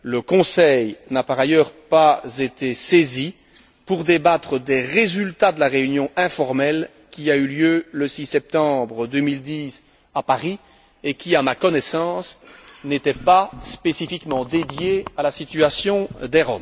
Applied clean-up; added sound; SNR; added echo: none; none; none; none.